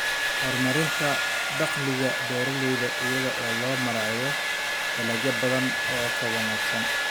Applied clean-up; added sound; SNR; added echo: none; Domestic sounds, home sounds; -3 dB; none.